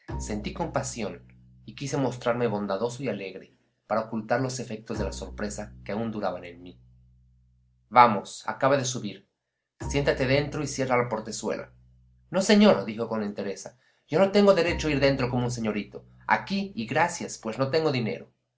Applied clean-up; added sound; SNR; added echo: none; Bowed string instrument; 18 dB; none.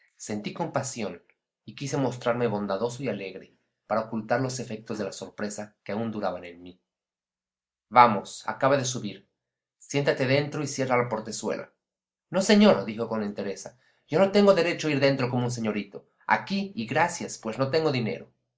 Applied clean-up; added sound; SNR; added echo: neural mask model Resemble Enhance denoiser.